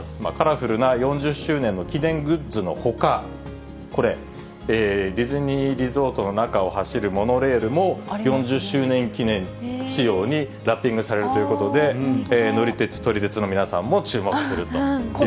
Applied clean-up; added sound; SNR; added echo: none; Strum; 19 dB; none.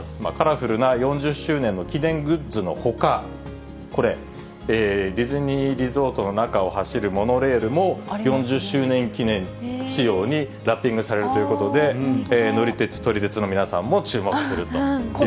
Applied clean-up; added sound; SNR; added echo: none; none; none; none.